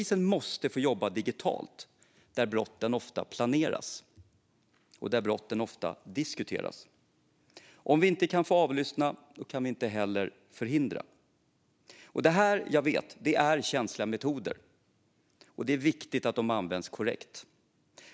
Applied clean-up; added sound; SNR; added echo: none; none; none; none.